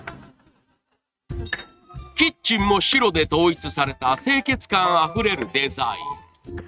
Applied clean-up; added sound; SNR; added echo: neural mask model RNNoise.